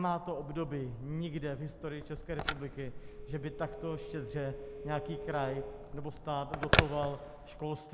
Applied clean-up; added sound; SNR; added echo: none; Telephone; 1 dB; none.